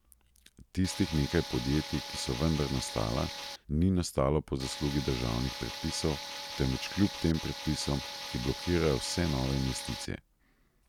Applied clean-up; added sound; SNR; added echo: none; Tools; 9 dB; none.